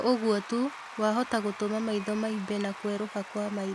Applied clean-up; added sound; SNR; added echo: none; Applause / Crowd / Cheering; 14 dB; none.